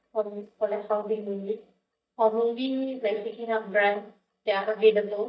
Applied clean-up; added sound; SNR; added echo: neural mask model DeepFilterNet 3.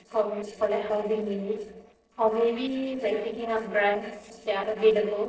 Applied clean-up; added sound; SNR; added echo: neural separator model SepFormer DNS4.